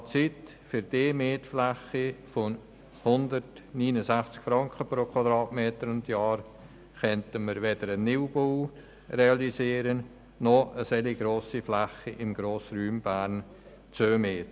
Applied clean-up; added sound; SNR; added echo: none; none; none; none.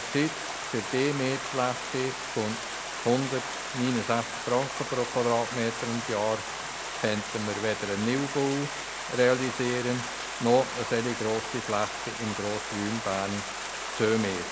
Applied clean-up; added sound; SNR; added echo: none; Stream; 6 dB; none.